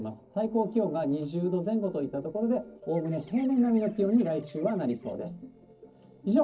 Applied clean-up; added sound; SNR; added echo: neural separator model SepFormer DNS4.